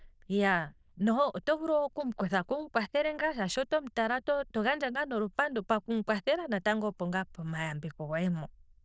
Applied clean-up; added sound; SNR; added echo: neural diffusion model UNIVERSE++.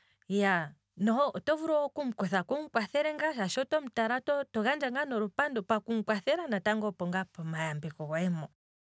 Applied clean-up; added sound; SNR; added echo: none; none; none; none.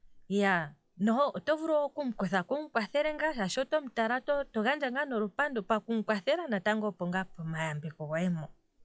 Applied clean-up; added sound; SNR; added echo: classical method log-MMSE.